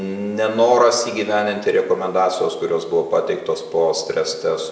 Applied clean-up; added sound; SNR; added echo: none; none; none; none.